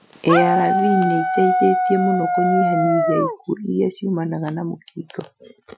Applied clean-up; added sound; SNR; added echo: classical method Wiener filter.